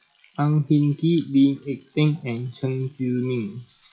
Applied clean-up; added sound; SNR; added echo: classical method WPE with log-MMSE.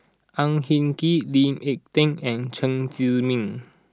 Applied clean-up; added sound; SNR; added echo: none; none; none; none.